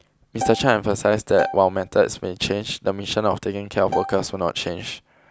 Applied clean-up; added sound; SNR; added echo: none; Bowed string instrument; 10 dB; none.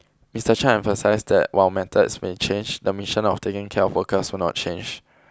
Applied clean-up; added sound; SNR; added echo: none; none; none; none.